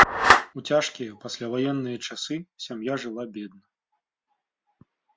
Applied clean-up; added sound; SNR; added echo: none; Clapping; -4 dB; none.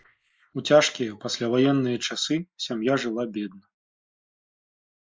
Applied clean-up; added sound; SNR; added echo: neural mask model Resemble Enhance denoiser.